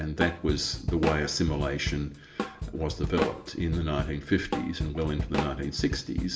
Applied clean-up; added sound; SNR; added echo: none; Drum kit; 5 dB; reverberation time 0.5 s.